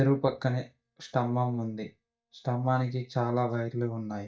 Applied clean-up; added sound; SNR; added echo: neural mask model DeepFilterNet 3.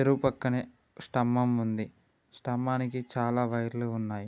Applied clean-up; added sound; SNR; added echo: none; none; none; none.